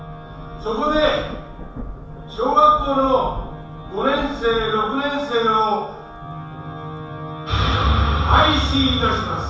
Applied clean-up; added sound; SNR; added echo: none; Thunder / Rain; 16 dB; reverberation time 0.7 s.